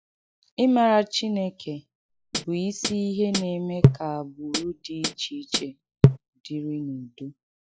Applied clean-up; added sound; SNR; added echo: classical method log-MMSE.